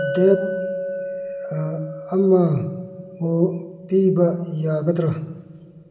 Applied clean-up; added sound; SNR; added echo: none; Chink, clink; 9 dB; reverberation time 2.7 s.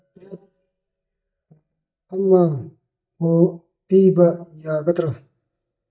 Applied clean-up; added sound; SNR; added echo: neural mask model DeepFilterNet 3.